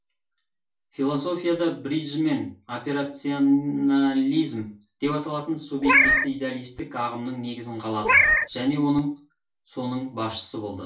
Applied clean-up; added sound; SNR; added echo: none; Meow; -4 dB; reverberation time 0.3 s.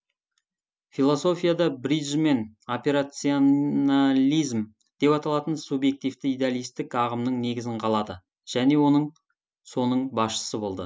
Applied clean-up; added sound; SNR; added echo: none; none; none; none.